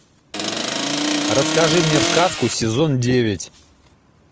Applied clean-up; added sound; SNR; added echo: none; Accelerating, revving, vroom; 0 dB; none.